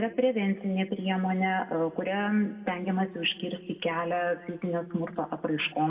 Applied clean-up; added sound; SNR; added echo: none; none; none; reverberation time 0.9 s.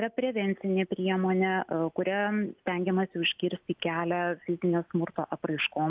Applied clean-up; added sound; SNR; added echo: none; none; none; none.